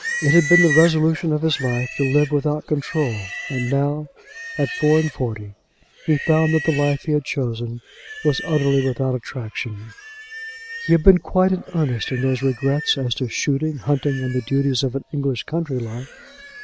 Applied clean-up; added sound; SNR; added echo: none; Livestock, farm animals, working animals; 11 dB; none.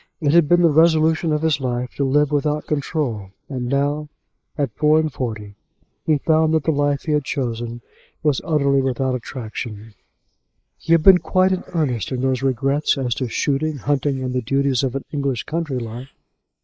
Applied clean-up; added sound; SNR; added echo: neural mask model Resemble Enhance denoiser.